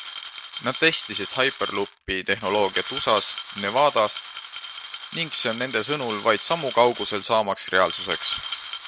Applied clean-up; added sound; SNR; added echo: none; Glass; 1 dB; none.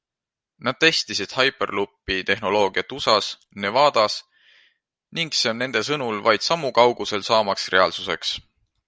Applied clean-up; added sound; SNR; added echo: none; none; none; none.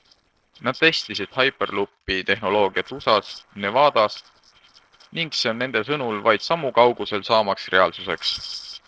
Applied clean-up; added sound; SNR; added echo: neural separator model SepFormer DNS4.